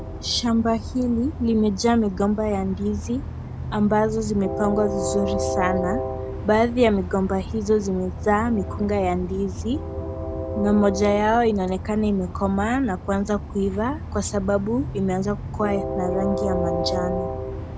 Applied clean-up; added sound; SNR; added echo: none; Train; 6 dB; none.